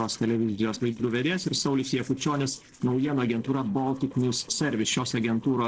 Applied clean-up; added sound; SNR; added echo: neural separator model SepFormer DNS4.